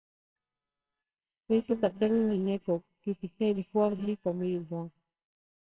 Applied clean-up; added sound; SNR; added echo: neural separator model SepFormer WHAMR!.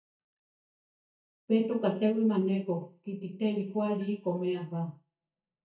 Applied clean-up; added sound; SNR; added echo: neural mask model DeepFilterNet 3.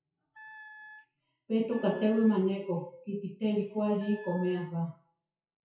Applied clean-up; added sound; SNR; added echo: classical method WPE with log-MMSE.